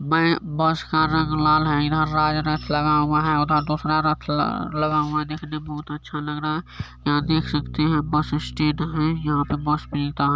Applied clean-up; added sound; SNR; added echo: none; Bass guitar; 15 dB; none.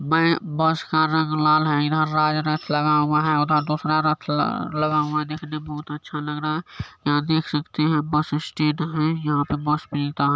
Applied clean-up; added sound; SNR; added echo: none; none; none; none.